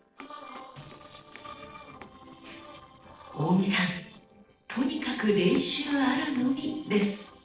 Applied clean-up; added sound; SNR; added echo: neural separator model SepFormer DNS4.